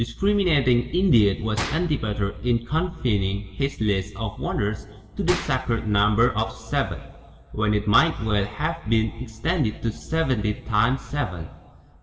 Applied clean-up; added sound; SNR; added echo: none; Gunshot, gunfire; 14 dB; reverberation time 1.5 s.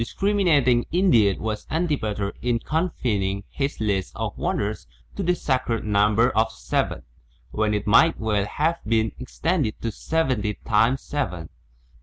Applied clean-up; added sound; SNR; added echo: none; none; none; none.